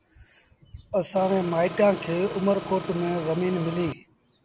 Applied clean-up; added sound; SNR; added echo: none; Engine; 10 dB; none.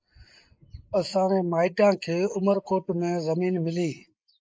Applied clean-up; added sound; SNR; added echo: neural mask model Resemble Enhance denoiser.